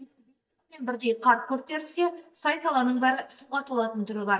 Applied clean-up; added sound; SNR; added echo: neural mask model DeepFilterNet 3.